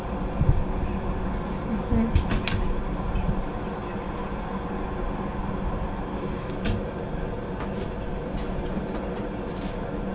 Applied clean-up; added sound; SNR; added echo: none; Squeak; 15 dB; reverberation time 0.5 s.